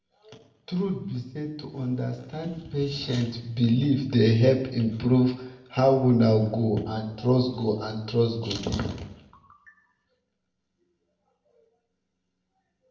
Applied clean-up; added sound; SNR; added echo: none; none; none; reverberation time 0.7 s.